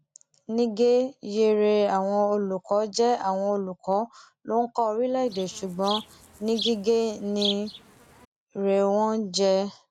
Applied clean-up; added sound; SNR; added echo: none; Insect; 11 dB; none.